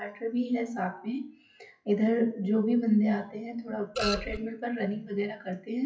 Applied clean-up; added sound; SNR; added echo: classical method WPE with log-MMSE.